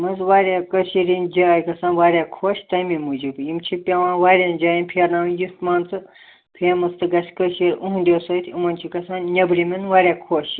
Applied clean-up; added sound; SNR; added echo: none; none; none; none.